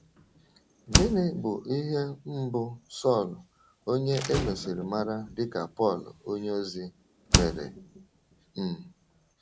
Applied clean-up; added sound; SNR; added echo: none; Slam; 3 dB; none.